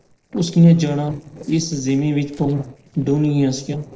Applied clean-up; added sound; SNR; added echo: neural separator model SepFormer DNS4.